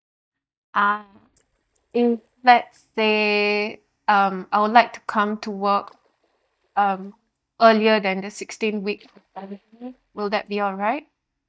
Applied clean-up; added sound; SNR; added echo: neural mask model DeepFilterNet 3.